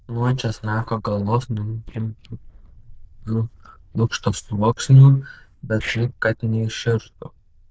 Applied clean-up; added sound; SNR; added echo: neural diffusion model UNIVERSE++.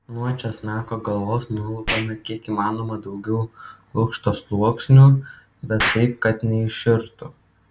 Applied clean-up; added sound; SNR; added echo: none; Explosion; 13 dB; none.